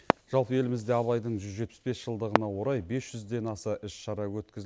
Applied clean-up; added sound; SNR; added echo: none; Fireworks; 6 dB; none.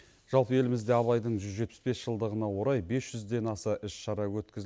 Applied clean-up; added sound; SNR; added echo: none; none; none; none.